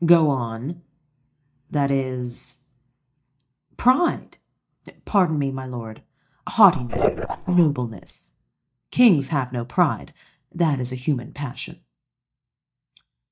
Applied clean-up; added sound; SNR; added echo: neural mask model DeepFilterNet 3.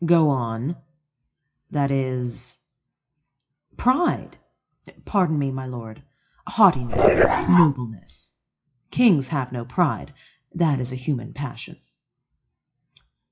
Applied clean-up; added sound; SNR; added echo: classical method WPE with log-MMSE.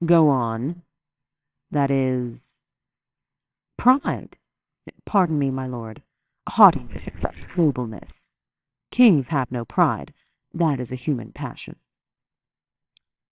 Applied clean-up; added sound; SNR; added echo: neural separator model SepFormer WHAMR!.